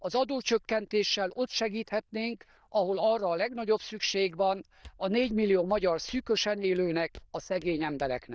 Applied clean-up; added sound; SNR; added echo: neural diffusion model UNIVERSE++.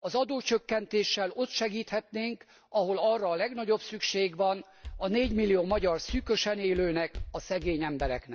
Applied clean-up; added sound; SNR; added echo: neural mask model DeepFilterNet 3.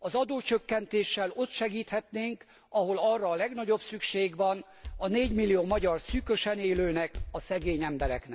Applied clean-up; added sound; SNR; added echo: none; Walk, footsteps; 10 dB; none.